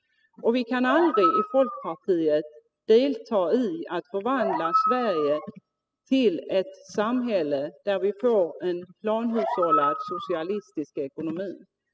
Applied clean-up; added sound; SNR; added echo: classical method spectral subtraction.